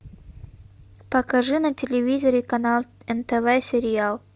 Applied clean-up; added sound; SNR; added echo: none; none; none; none.